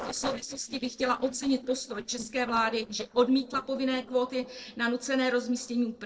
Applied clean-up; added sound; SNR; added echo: neural separator model SepFormer DNS4.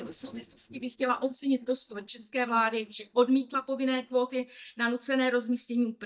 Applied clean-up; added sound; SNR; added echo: neural mask model DeepFilterNet 3.